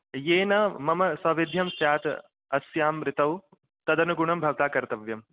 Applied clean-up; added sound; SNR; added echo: none; none; none; none.